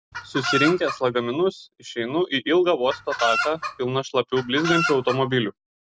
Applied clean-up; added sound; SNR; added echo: none; Chicken, rooster; 5 dB; none.